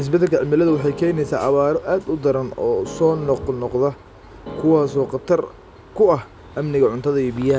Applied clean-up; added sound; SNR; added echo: none; Keyboard (musical); 15 dB; none.